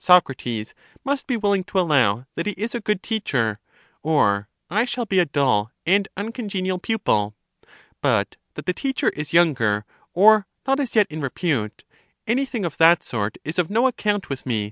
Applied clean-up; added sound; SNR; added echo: none; none; none; none.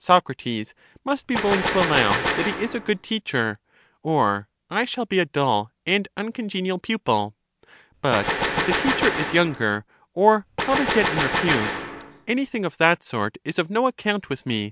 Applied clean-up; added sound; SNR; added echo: none; Gunshot, gunfire; 1 dB; none.